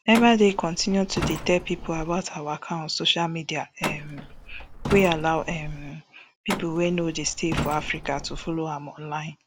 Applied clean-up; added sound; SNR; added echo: none; Truck; 8 dB; none.